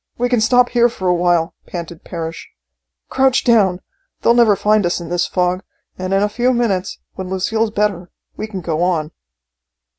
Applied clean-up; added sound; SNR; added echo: none; none; none; none.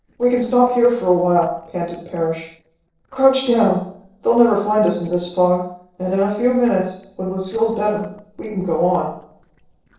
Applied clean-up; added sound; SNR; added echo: neural separator model SepFormer DNS4.